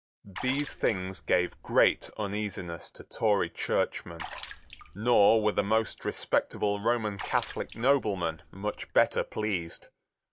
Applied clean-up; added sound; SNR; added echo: none; Water / Splash, splatter; 15 dB; none.